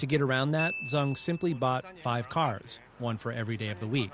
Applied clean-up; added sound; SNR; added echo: none; Glockenspiel; 13 dB; none.